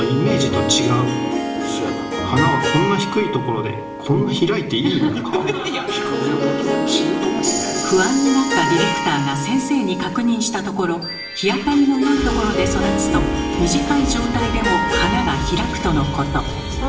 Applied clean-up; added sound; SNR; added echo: none; Harp; 4 dB; reverberation time 0.8 s.